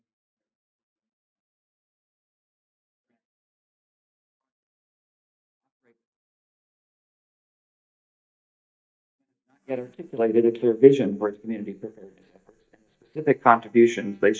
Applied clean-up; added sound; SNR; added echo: neural mask model DeepFilterNet 3.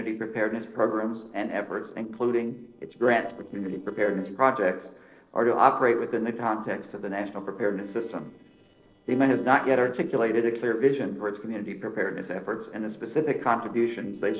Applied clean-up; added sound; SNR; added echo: neural separator model SepFormer DNS4.